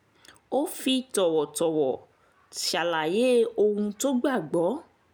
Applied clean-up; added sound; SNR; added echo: none; none; none; none.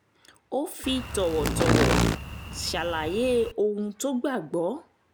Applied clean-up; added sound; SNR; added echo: none; Insect; -1 dB; none.